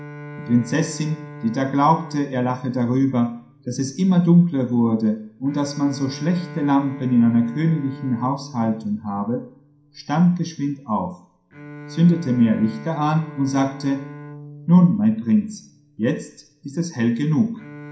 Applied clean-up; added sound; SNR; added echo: none; Bowed string instrument; 18 dB; reverberation time 0.5 s.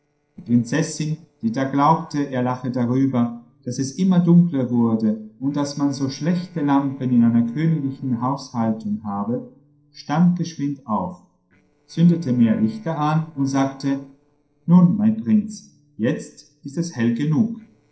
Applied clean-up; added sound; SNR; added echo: neural separator model SepFormer DNS4.